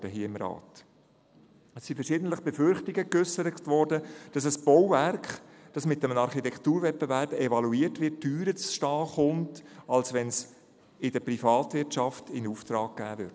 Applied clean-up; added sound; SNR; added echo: none; none; none; none.